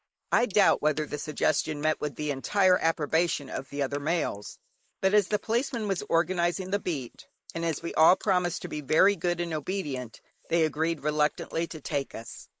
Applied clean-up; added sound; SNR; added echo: neural mask model Resemble Enhance denoiser.